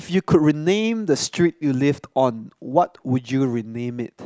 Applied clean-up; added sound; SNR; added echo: none; none; none; none.